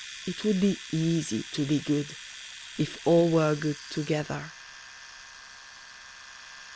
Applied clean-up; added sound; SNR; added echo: none; Domestic sounds, home sounds; 15 dB; none.